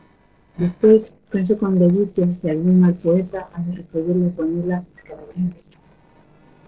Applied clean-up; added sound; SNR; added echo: neural separator model SepFormer DNS4.